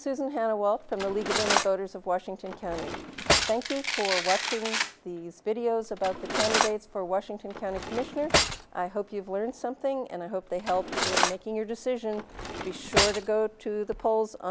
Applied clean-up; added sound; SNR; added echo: none; Domestic sounds, home sounds + Cutlery, silverware; 1 dB; none.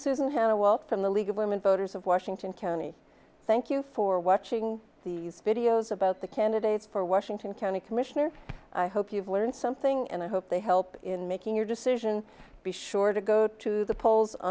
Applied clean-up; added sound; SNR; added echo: none; none; none; none.